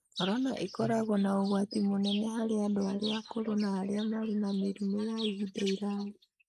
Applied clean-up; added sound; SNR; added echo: neural mask model Resemble Enhance denoiser.